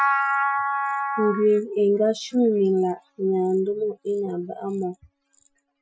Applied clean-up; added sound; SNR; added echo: classical method Wiener filter.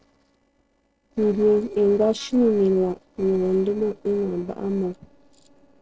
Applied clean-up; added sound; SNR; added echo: neural separator model SepFormer DNS4.